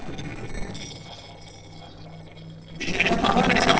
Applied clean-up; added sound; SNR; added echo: neural separator model SepFormer DNS4.